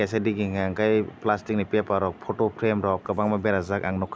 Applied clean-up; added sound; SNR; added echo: none; none; none; none.